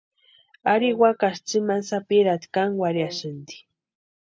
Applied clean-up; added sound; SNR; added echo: none; Brass instrument; 18 dB; none.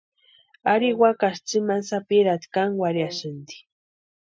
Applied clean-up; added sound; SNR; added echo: classical method Wiener filter.